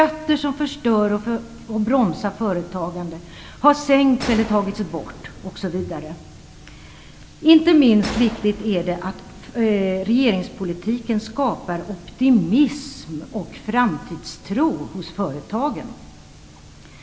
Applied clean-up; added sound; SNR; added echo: none; Gunshot, gunfire; 15 dB; reverberation time 2.1 s.